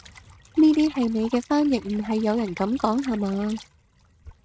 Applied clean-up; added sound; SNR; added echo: neural mask model RNNoise.